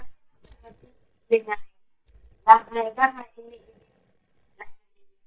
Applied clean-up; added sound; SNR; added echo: neural mask model DeepFilterNet 3.